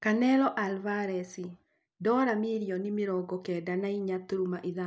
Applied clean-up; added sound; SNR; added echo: none; none; none; none.